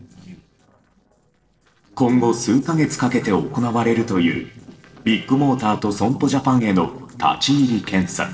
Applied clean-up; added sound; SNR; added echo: neural separator model SepFormer DNS4.